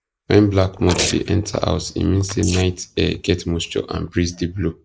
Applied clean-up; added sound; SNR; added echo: neural mask model Resemble Enhance denoiser.